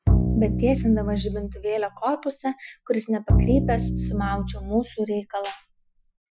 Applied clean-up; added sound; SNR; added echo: classical method Wiener filter.